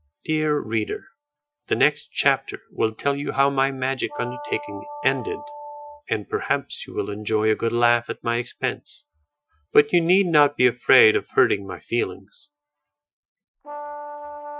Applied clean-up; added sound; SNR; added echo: classical method Wiener filter.